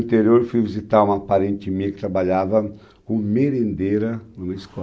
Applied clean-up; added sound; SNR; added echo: none; none; none; none.